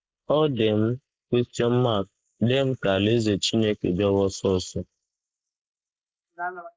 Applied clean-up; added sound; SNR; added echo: neural mask model Resemble Enhance denoiser.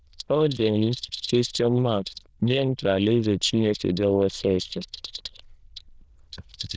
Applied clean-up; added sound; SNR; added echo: neural diffusion model UNIVERSE++.